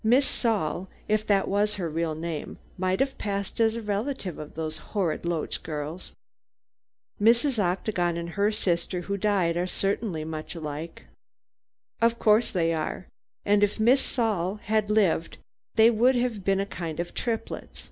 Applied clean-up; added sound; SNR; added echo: none; none; none; none.